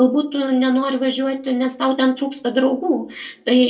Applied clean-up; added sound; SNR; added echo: none; none; none; reverberation time 0.2 s.